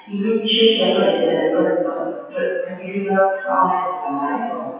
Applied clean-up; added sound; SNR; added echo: classical method WPE with log-MMSE.